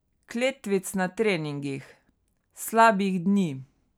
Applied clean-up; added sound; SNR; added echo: none; none; none; none.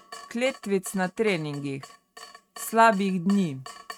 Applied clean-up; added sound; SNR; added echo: neural mask model RNNoise.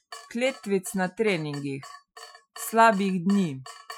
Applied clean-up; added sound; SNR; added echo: classical method Wiener filter.